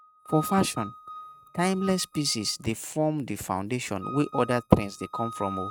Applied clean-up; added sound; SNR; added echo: neural mask model RNNoise.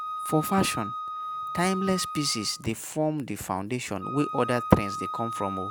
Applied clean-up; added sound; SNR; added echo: none; Wind instrument, woodwind instrument; 7 dB; none.